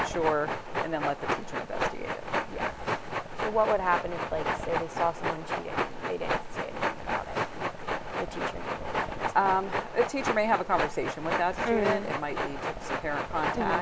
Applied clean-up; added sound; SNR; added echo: none; Train; 1 dB; none.